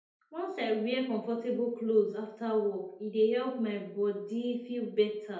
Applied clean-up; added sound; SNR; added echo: none; none; none; reverberation time 2.0 s.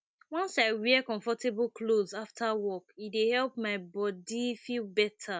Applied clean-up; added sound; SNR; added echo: none; none; none; none.